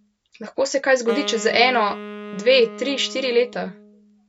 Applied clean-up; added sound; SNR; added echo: none; Wind instrument, woodwind instrument; 14 dB; none.